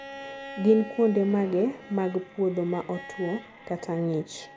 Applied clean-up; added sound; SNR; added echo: none; Bowed string instrument; 17 dB; none.